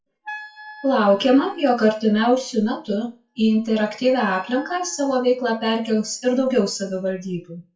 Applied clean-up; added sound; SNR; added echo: classical method WPE with log-MMSE.